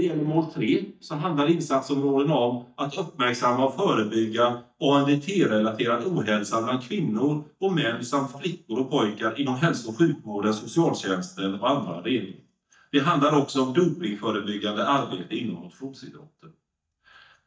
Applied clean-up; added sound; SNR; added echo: neural mask model DeepFilterNet 3.